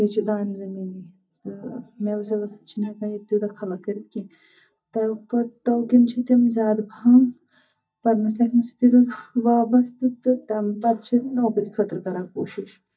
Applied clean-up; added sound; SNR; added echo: neural mask model DeepFilterNet 3.